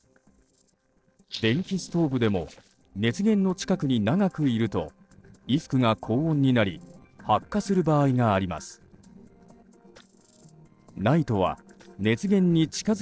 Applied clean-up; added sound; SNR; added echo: neural separator model SepFormer DNS4.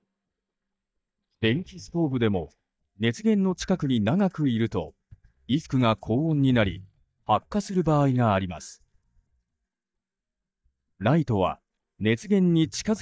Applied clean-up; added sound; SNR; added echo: neural mask model DeepFilterNet 3.